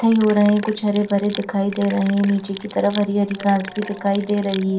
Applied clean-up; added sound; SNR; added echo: none; Sink (filling or washing); 17 dB; reverberation time 0.3 s.